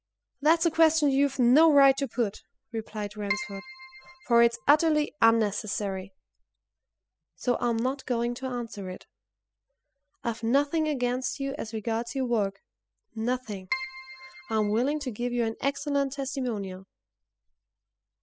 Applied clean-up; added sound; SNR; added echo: classical method spectral subtraction.